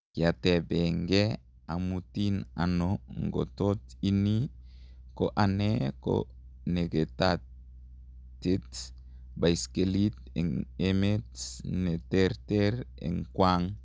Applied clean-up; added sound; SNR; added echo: none; none; none; none.